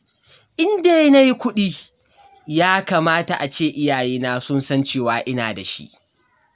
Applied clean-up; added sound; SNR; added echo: none; none; none; none.